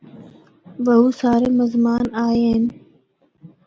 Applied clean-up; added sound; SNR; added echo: none; none; none; none.